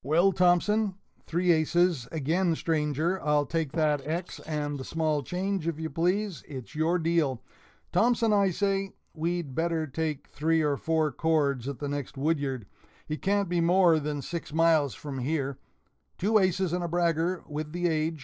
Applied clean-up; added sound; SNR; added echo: neural separator model SepFormer DNS4.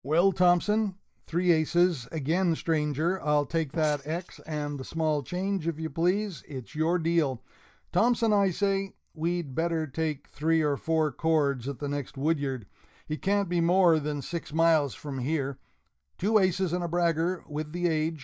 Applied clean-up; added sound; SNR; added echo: neural mask model DeepFilterNet 3.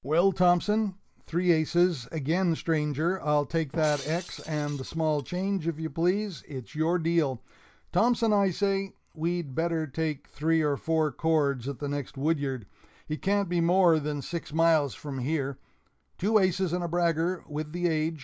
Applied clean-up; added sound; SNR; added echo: none; Shatter; 19 dB; none.